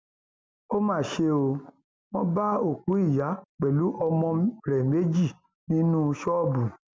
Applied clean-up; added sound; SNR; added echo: none; none; none; none.